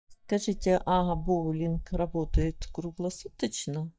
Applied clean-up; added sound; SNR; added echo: neural mask model DeepFilterNet 3.